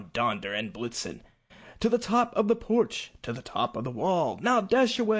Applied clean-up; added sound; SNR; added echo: none; none; none; none.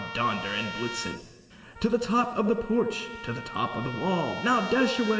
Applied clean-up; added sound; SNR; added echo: none; Trumpet; 11 dB; reverberation time 3.0 s.